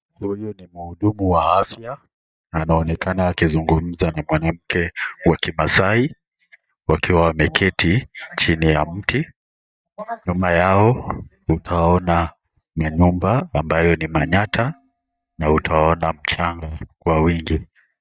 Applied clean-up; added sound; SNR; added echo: neural mask model DeepFilterNet 3.